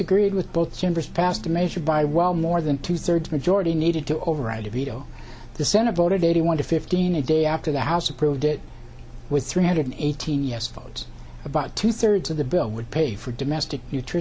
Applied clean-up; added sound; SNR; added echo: none; none; none; none.